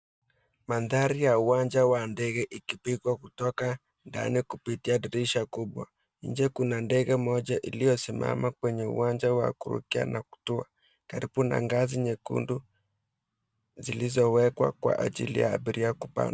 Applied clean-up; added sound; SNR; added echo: none; none; none; none.